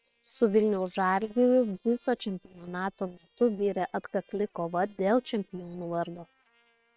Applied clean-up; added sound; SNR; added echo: neural separator model SepFormer WHAM!.